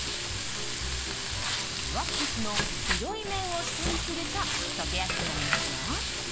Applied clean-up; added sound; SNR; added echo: none; Frying (food); -4 dB; none.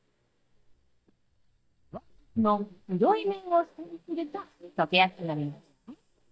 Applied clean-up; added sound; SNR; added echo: neural mask model DeepFilterNet 3.